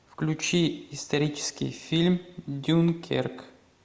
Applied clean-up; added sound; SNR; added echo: none; none; none; none.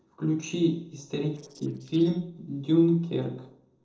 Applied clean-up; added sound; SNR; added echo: neural separator model SepFormer DNS4.